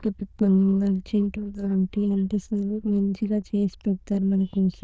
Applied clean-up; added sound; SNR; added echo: neural diffusion model UNIVERSE++.